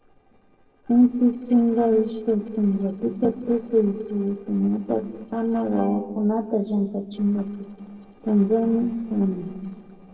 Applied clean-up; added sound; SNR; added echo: neural separator model SepFormer DNS4.